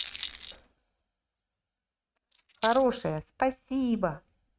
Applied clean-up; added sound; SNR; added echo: neural mask model RNNoise.